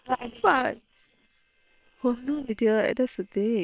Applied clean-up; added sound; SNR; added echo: neural separator model SepFormer WHAM!.